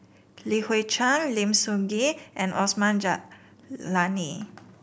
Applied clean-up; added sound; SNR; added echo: none; none; none; none.